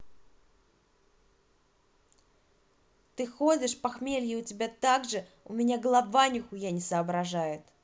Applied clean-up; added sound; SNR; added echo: none; none; none; none.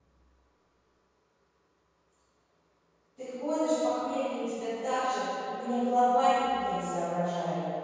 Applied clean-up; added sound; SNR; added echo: none; none; none; reverberation time 2.2 s.